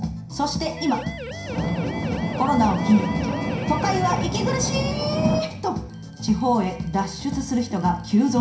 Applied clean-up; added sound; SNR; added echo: none; Siren; 12 dB; reverberation time 0.5 s.